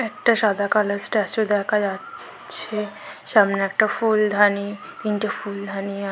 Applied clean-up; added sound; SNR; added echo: none; none; none; none.